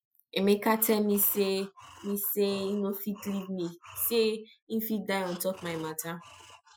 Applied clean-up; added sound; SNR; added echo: classical method Wiener filter.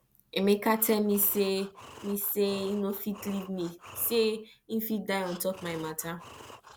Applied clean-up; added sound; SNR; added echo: none; Breathing; 19 dB; none.